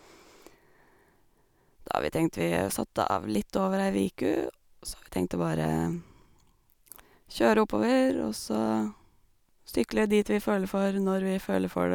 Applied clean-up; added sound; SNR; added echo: none; none; none; none.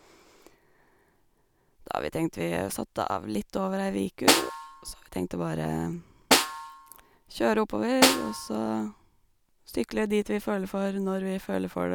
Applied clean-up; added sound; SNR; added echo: none; Snare drum; -1 dB; none.